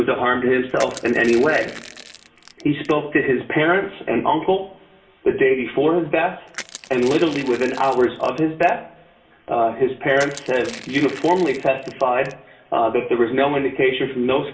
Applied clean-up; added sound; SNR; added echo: none; Crushing; 19 dB; reverberation time 0.6 s.